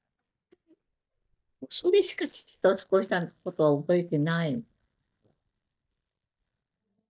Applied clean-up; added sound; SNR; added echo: neural mask model DeepFilterNet 3.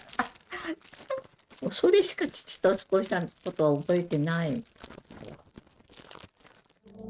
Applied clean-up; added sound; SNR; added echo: neural mask model RNNoise.